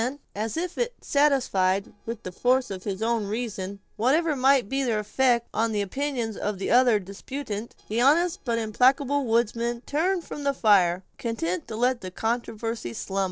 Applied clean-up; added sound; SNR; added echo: neural separator model SepFormer DNS4.